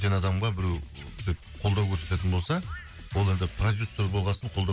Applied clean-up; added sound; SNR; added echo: none; none; none; none.